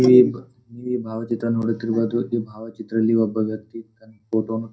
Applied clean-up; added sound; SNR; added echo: none; none; none; reverberation time 0.3 s.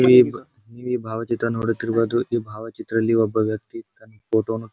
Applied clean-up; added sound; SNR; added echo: none; none; none; none.